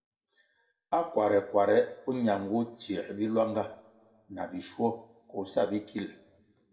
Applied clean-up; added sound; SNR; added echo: none; none; none; reverberation time 0.9 s.